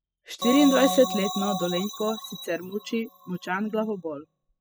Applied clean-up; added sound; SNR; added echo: classical method spectral subtraction.